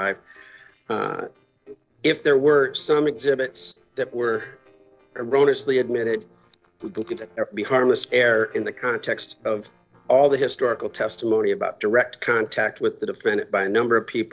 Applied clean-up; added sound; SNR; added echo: neural separator model SepFormer DNS4.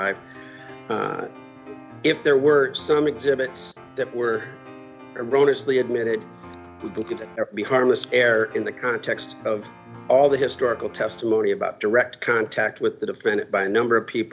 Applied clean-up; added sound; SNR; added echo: none; Piano; 19 dB; none.